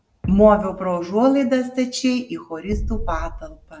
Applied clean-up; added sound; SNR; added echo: none; Thump, thud; 11 dB; none.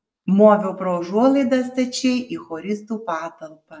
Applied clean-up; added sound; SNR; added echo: neural mask model Resemble Enhance denoiser.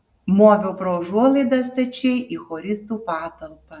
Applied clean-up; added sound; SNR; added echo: none; none; none; none.